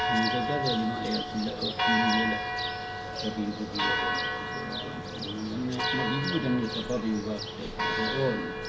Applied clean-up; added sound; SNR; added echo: none; Church bell; -1 dB; reverberation time 0.4 s.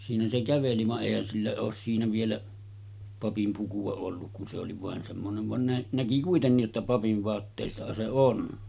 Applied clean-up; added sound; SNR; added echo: none; none; none; none.